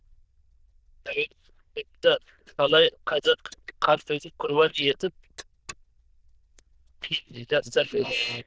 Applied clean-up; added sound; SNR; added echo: neural diffusion model UNIVERSE++.